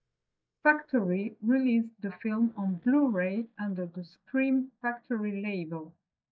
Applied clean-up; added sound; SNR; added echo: neural mask model DeepFilterNet 3.